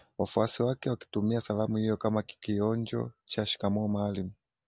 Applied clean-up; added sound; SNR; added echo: none; none; none; none.